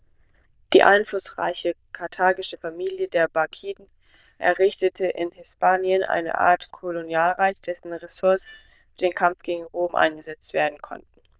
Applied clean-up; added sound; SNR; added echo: neural diffusion model UNIVERSE++.